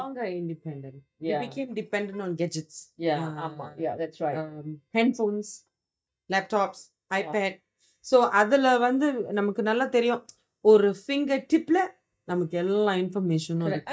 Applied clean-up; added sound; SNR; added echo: neural mask model DeepFilterNet 3.